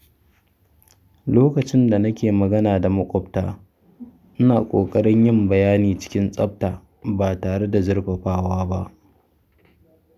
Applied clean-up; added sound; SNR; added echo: none; none; none; none.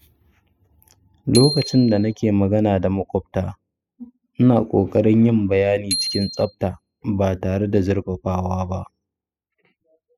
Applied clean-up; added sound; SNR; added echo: classical method spectral subtraction.